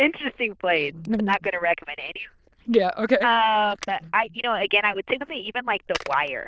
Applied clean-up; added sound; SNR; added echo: neural diffusion model UNIVERSE++.